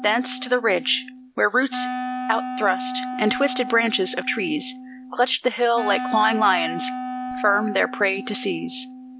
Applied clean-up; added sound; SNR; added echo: none; Wind instrument, woodwind instrument; 8 dB; none.